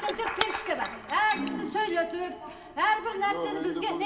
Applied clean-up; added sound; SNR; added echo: none; Shatter / Crushing; 13 dB; reverberation time 2.2 s.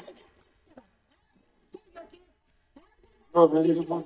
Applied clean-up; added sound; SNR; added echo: neural mask model DeepFilterNet 3.